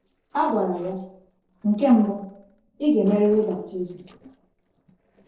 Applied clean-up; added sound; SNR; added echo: neural separator model SepFormer DNS4.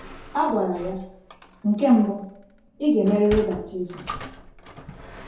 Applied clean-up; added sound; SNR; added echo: none; Sliding door; 15 dB; reverberation time 2.3 s.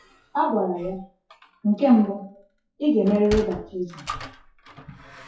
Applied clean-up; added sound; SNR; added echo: classical method WPE with log-MMSE.